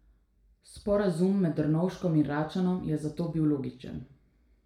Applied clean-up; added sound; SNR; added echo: none; none; none; reverberation time 0.4 s.